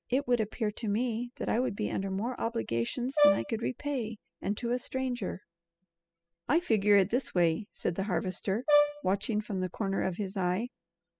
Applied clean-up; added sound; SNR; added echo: classical method spectral subtraction.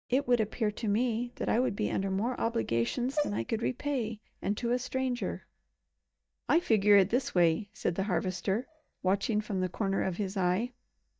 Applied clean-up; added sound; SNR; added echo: neural mask model DeepFilterNet 3.